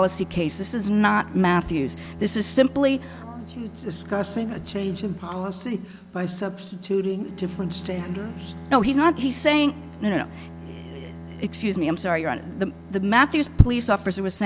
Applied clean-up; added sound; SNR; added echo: none; Bowed string instrument; 16 dB; none.